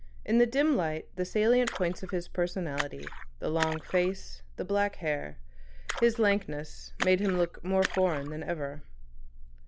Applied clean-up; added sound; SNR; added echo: none; Splash, splatter; 14 dB; none.